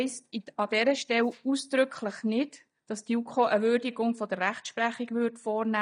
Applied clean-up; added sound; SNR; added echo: neural mask model DeepFilterNet 3.